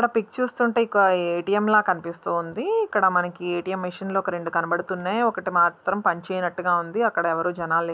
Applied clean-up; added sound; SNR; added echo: none; none; none; none.